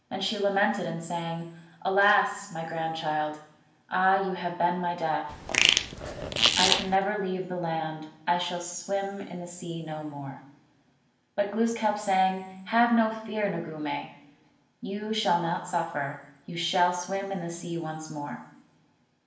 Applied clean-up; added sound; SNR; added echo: none; Fart; -4 dB; reverberation time 0.9 s.